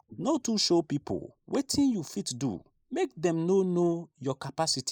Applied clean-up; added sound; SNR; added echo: neural mask model Resemble Enhance denoiser.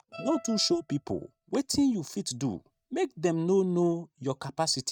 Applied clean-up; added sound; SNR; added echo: neural mask model RNNoise.